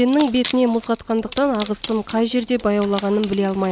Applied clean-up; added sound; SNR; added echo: none; Wood; 17 dB; none.